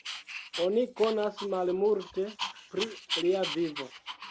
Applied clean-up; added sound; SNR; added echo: none; Dog; 9 dB; none.